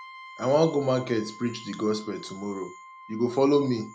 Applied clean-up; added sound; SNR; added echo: none; Brass instrument; 20 dB; none.